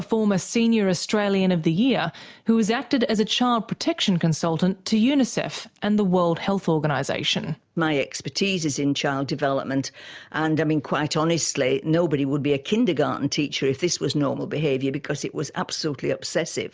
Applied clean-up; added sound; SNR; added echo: none; none; none; none.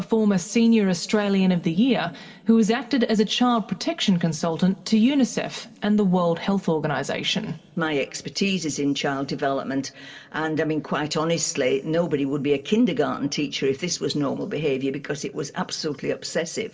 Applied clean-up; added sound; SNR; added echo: none; none; none; reverberation time 1.9 s.